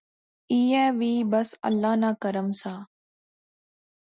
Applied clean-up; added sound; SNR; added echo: none; none; none; none.